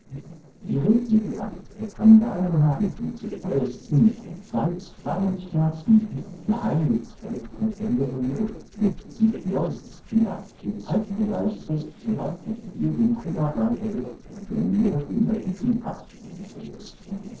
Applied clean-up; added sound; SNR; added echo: neural separator model SepFormer DNS4.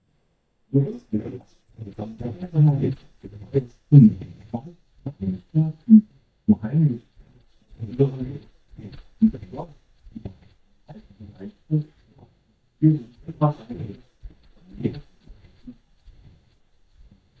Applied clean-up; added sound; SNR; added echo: neural mask model DeepFilterNet 3.